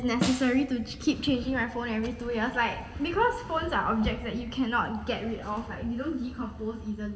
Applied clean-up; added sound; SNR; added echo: none; Snare drum; 7 dB; reverberation time 1.6 s.